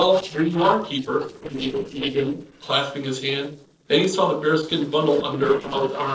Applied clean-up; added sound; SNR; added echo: neural separator model SepFormer DNS4.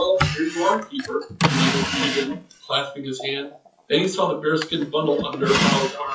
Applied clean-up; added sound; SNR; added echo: classical method WPE with log-MMSE.